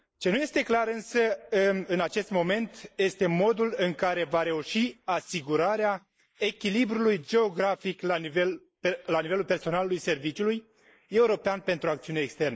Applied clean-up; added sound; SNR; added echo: neural mask model Resemble Enhance denoiser.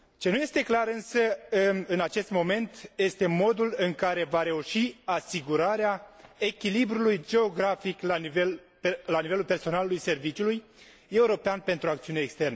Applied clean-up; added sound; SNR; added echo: none; none; none; none.